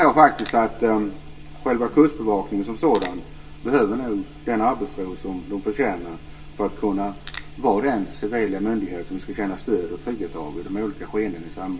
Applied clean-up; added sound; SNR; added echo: none; Crackle; 15 dB; reverberation time 0.2 s.